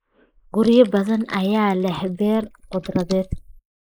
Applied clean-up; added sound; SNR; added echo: neural mask model Resemble Enhance denoiser.